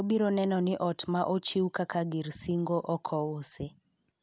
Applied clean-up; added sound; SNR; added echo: none; none; none; none.